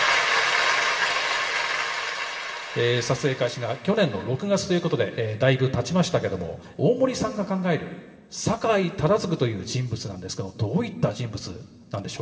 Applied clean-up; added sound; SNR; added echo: none; none; none; reverberation time 2.0 s.